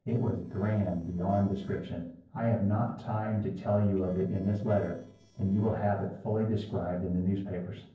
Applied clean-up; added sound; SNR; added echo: neural separator model SepFormer DNS4.